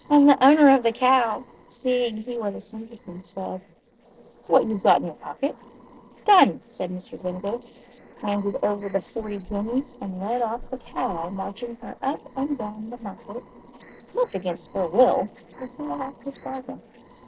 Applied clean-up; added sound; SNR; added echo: neural separator model SepFormer DNS4.